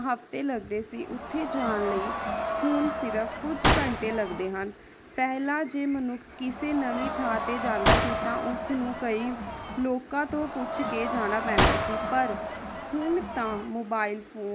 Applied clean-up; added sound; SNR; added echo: none; Crowd + Gunshot, gunfire; 0 dB; none.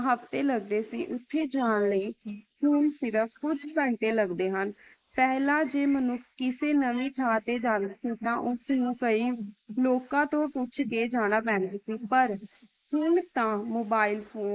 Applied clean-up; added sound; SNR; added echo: neural mask model Resemble Enhance denoiser.